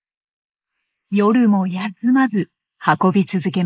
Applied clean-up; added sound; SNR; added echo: neural mask model Resemble Enhance denoiser.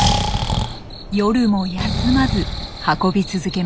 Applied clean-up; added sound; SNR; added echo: none; Breathing; 2 dB; none.